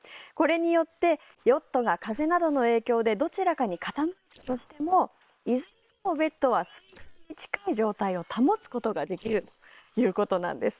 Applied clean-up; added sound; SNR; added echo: neural separator model SepFormer WHAM!.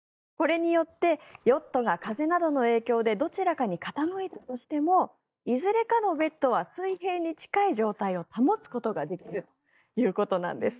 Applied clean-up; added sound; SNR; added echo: neural mask model DeepFilterNet 3.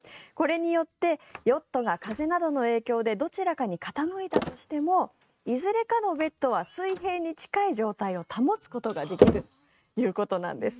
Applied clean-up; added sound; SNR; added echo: neural mask model RNNoise.